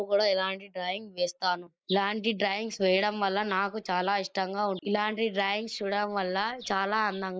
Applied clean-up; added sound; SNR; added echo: neural mask model Resemble Enhance denoiser.